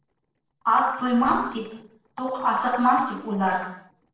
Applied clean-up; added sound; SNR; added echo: neural separator model SepFormer DNS4.